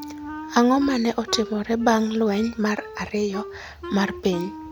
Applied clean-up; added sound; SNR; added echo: none; Wind instrument, woodwind instrument; 14 dB; none.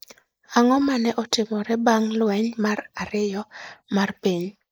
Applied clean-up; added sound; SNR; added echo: neural mask model Resemble Enhance denoiser.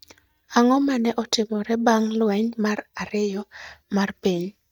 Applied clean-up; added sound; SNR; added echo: neural mask model DeepFilterNet 3.